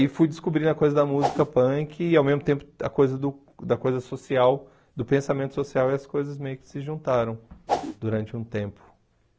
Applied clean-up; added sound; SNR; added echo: none; Whoosh, swoosh, swish; 2 dB; none.